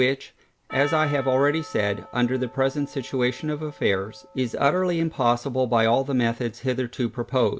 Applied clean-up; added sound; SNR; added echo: none; Percussion; 19 dB; none.